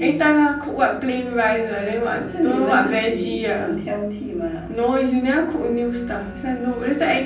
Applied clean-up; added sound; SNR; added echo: none; Bowed string instrument; 20 dB; reverberation time 0.6 s.